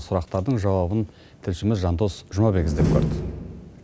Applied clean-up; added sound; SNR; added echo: none; Slam; 5 dB; none.